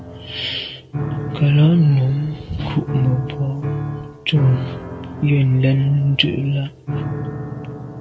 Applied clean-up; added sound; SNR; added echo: none; Piano; 8 dB; none.